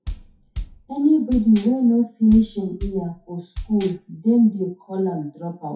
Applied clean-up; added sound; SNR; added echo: classical method WPE with log-MMSE.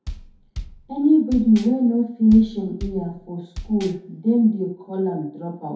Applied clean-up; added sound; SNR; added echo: none; Bass drum; 15 dB; reverberation time 0.5 s.